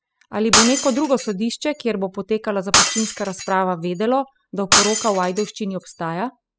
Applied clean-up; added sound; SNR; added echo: classical method spectral subtraction.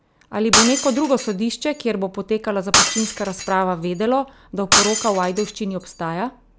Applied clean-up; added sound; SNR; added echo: none; Shatter; 1 dB; none.